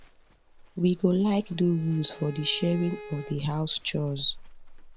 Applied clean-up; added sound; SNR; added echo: none; Bowed string instrument + Livestock, farm animals, working animals; 17 dB; none.